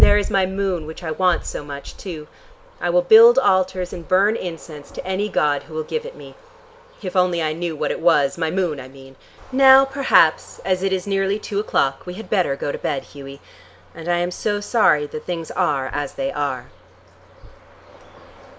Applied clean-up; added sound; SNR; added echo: none; none; none; none.